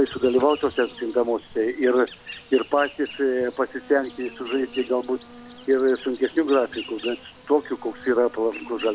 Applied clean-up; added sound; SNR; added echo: none; Insect; 18 dB; none.